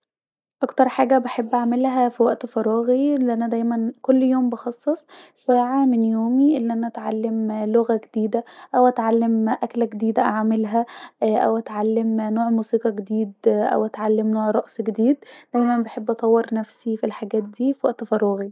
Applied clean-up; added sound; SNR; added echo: neural mask model Resemble Enhance denoiser.